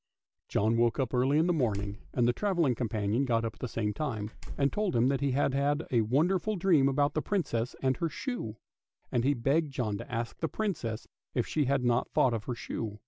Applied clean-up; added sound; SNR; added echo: none; Slam; 12 dB; none.